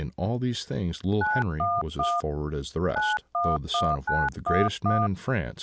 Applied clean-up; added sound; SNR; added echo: none; Telephone; -2 dB; none.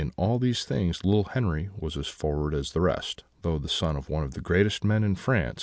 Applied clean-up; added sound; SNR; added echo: none; none; none; none.